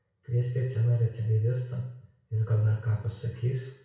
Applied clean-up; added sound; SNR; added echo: none; none; none; reverberation time 0.6 s.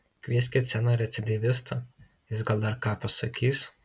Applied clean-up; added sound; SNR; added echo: none; none; none; none.